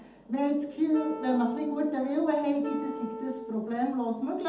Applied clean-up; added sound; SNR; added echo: none; Wind instrument, woodwind instrument; 11 dB; reverberation time 0.6 s.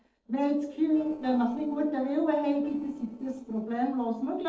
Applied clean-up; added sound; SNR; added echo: neural separator model SepFormer DNS4.